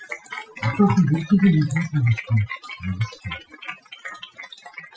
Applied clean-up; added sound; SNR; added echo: classical method Wiener filter.